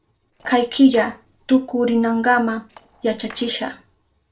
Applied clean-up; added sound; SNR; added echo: neural separator model SepFormer DNS4.